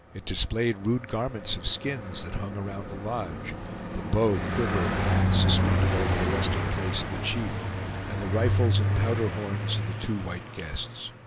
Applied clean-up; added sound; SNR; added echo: none; Car passing by; -2 dB; none.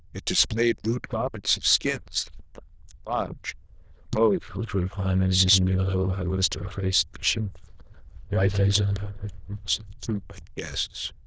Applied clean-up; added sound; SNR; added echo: neural diffusion model UNIVERSE++.